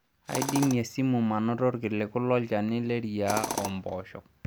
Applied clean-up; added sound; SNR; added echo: none; Tools; 11 dB; none.